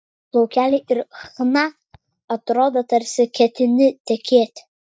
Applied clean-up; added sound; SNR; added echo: neural mask model DeepFilterNet 3.